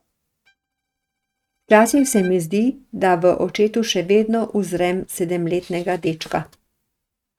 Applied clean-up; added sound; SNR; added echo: neural mask model RNNoise.